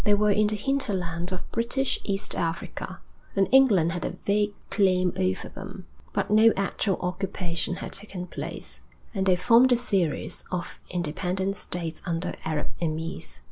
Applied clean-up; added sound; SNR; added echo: none; none; none; none.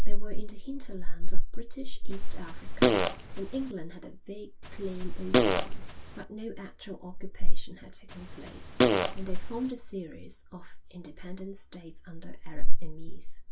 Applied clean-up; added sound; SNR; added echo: none; Fart; 7 dB; reverberation time 0.1 s.